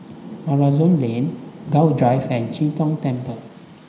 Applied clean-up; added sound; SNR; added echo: none; Rain; 15 dB; reverberation time 0.9 s.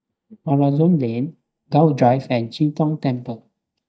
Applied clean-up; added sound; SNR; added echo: neural mask model DeepFilterNet 3.